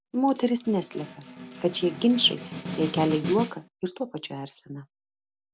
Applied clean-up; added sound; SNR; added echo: none; Snare drum; 9 dB; none.